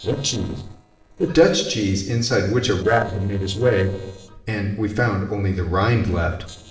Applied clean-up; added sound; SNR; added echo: neural separator model SepFormer DNS4.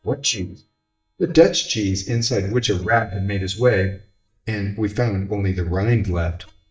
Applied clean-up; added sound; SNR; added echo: neural mask model DeepFilterNet 3.